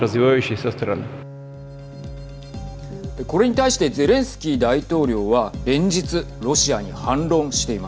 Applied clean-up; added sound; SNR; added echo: none; Bowed string instrument; 17 dB; none.